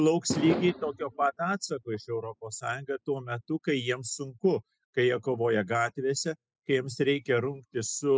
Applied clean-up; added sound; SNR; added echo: classical method spectral subtraction.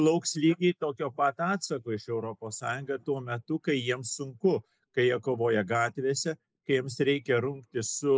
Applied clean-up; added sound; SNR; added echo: neural mask model Resemble Enhance denoiser.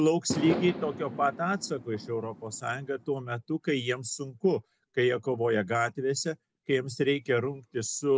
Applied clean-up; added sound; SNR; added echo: none; Fireworks; 8 dB; none.